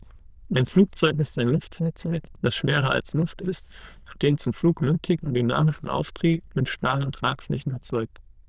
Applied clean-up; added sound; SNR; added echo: neural diffusion model UNIVERSE++.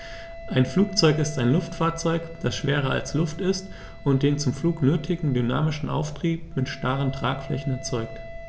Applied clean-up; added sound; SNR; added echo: none; Wind instrument, woodwind instrument; 19 dB; none.